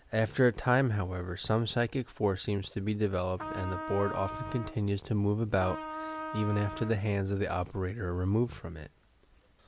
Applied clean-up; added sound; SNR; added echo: none; Trumpet; 9 dB; none.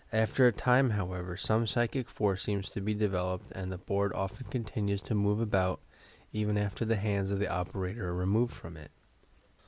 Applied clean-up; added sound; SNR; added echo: none; none; none; none.